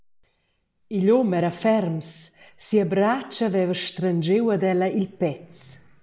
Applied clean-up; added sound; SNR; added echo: none; none; none; none.